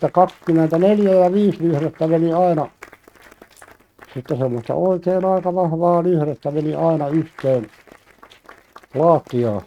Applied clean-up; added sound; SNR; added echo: neural mask model RNNoise.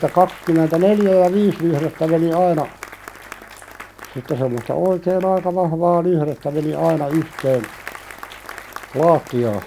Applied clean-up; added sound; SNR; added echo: none; Applause; 18 dB; none.